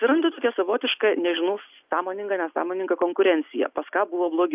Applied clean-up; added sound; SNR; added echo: none; none; none; none.